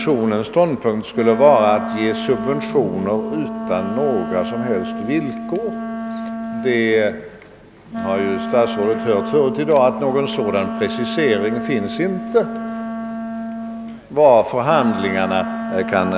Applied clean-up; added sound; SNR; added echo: none; Wind instrument, woodwind instrument; 7 dB; none.